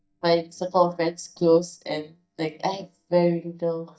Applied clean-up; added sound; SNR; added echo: neural mask model DeepFilterNet 3.